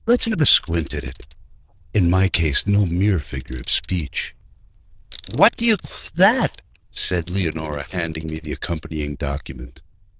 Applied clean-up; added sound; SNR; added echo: neural diffusion model UNIVERSE++.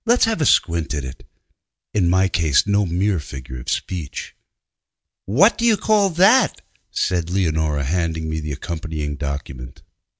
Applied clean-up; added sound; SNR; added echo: none; none; none; none.